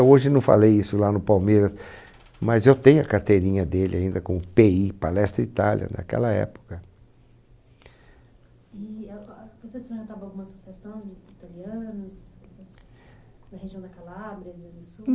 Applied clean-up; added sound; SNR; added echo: none; none; none; none.